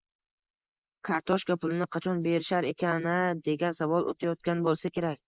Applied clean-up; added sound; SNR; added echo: neural mask model Resemble Enhance denoiser.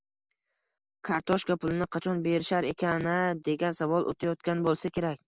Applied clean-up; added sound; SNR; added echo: none; none; none; none.